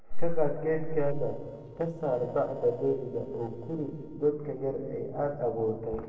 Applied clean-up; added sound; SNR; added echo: neural separator model SepFormer DNS4.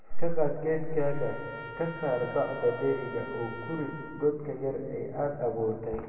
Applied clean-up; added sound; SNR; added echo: none; Trumpet; 17 dB; reverberation time 2.1 s.